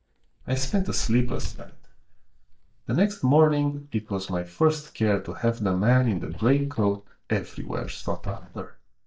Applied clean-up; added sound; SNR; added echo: neural mask model DeepFilterNet 3.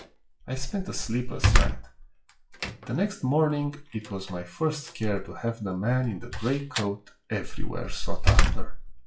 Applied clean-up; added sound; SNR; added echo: classical method WPE with log-MMSE.